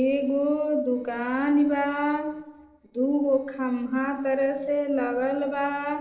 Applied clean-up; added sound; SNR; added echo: neural separator model SepFormer DNS4.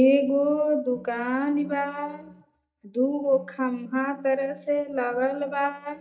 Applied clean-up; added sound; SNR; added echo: neural mask model DeepFilterNet 3.